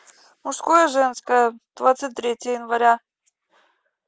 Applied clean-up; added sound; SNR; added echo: none; none; none; none.